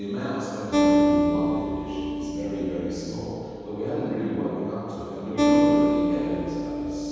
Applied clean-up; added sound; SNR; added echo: none; Acoustic guitar; -5 dB; reverberation time 2.1 s.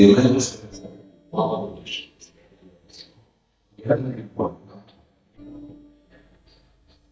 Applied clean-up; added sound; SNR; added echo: neural mask model DeepFilterNet 3.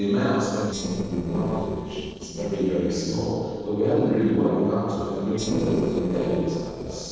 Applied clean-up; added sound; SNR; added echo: neural separator model SepFormer DNS4.